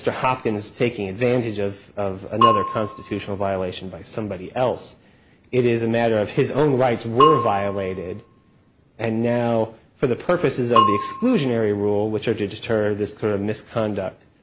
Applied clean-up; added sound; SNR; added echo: none; Bell / Percussion; 4 dB; none.